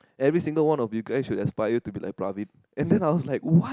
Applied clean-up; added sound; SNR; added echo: none; none; none; none.